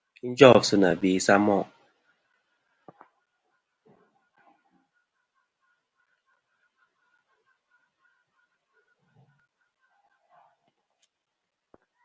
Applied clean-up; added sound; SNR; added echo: none; none; none; none.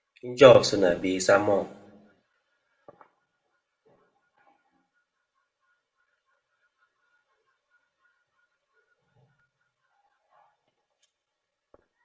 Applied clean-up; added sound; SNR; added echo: none; none; none; reverberation time 0.4 s.